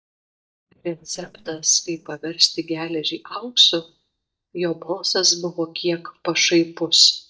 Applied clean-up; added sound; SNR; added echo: neural mask model DeepFilterNet 3.